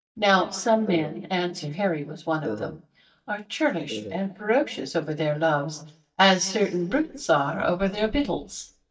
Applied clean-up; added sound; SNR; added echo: neural mask model DeepFilterNet 3.